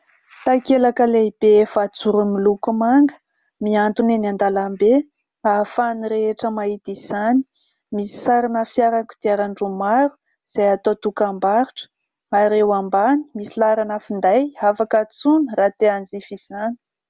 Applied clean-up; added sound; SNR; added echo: none; none; none; none.